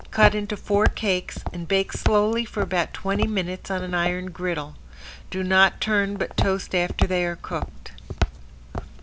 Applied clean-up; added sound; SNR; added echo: none; Walk, footsteps; 5 dB; none.